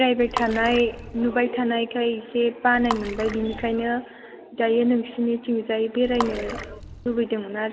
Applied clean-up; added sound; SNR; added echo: none; Water / Splash, splatter; 11 dB; none.